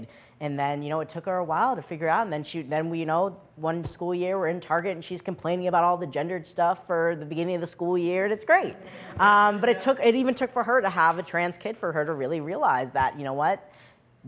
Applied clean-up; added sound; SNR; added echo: none; none; none; none.